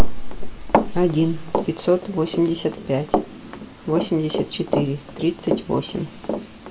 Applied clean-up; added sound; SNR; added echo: none; Run; 6 dB; reverberation time 2.0 s.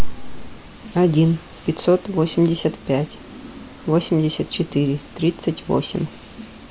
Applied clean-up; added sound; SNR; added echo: none; none; none; none.